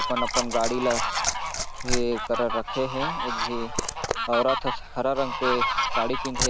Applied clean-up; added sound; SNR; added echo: none; Liquid + Fowl; -1 dB; none.